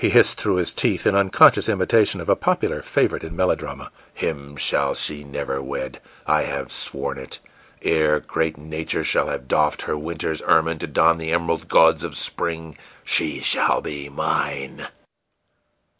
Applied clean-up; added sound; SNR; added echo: none; none; none; none.